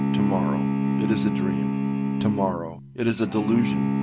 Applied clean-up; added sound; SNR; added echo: none; Bowed string instrument; -3 dB; none.